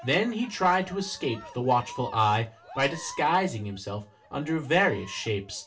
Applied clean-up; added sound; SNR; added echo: none; Cheering; 19 dB; reverberation time 0.2 s.